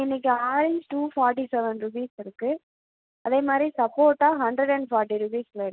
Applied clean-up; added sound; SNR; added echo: none; none; none; none.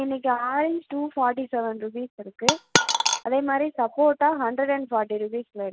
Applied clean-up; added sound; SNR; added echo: none; Coin (dropping); -3 dB; none.